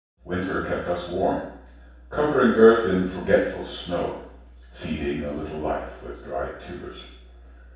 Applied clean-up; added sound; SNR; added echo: none; none; none; reverberation time 0.7 s.